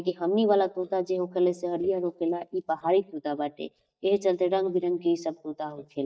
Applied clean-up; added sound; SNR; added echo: neural mask model DeepFilterNet 3.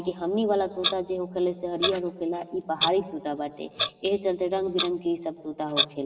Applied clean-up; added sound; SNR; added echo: none; Clock; 5 dB; reverberation time 2.4 s.